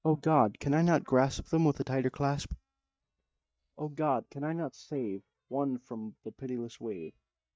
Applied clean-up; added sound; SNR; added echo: neural mask model DeepFilterNet 3.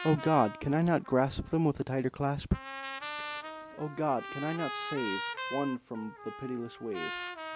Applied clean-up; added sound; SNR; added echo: none; Trumpet; 9 dB; none.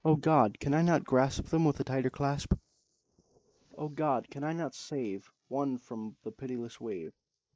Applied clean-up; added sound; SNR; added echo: neural mask model Resemble Enhance denoiser.